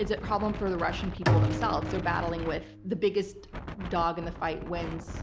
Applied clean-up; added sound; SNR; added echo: none; Wind + Bowed string instrument; 1 dB; none.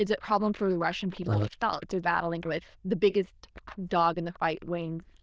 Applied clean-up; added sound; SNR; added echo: neural diffusion model UNIVERSE++.